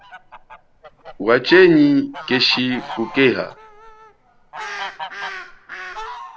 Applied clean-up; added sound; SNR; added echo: none; Fowl; 14 dB; none.